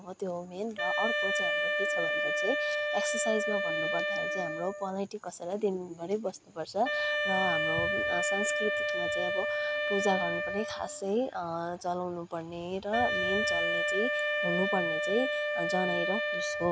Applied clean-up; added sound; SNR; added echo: none; Wind instrument, woodwind instrument; -2 dB; none.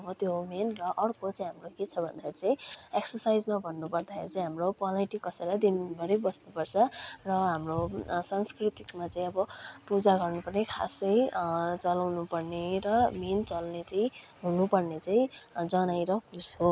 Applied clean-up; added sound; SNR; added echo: none; none; none; none.